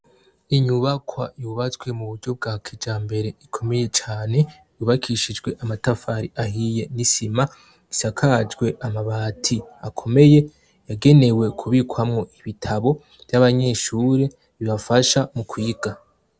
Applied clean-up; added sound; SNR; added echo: none; none; none; none.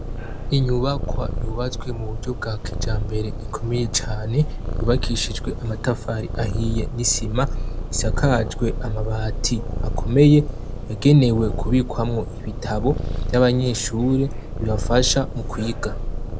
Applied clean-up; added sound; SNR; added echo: none; Purr; 3 dB; none.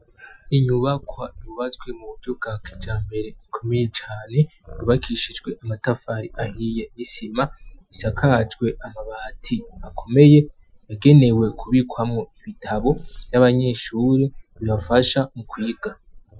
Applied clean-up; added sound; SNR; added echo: classical method Wiener filter.